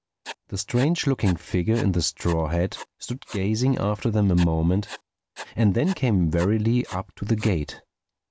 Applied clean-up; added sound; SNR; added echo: none; Writing; 19 dB; none.